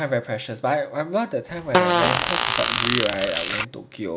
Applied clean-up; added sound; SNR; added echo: none; Fart; -4 dB; none.